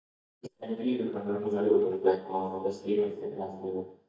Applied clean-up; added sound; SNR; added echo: neural mask model DeepFilterNet 3.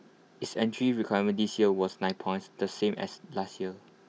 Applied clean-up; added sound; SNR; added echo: none; none; none; none.